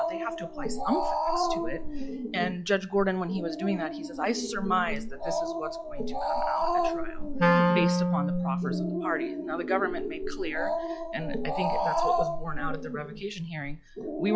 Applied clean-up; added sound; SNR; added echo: classical method log-MMSE.